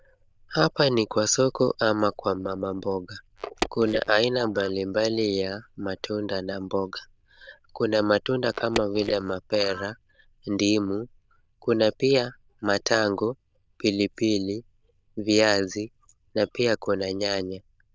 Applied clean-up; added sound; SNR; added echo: neural diffusion model UNIVERSE++.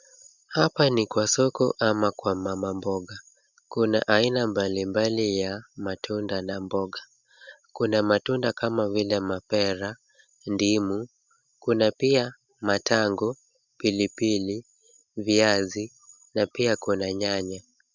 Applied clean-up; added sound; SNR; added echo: none; none; none; none.